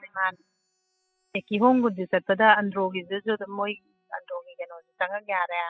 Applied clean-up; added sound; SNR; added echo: classical method spectral subtraction.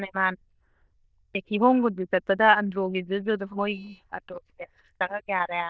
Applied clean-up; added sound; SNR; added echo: neural diffusion model UNIVERSE++.